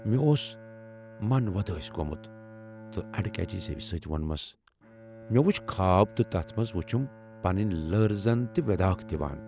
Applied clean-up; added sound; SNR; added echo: none; Bowed string instrument; 17 dB; none.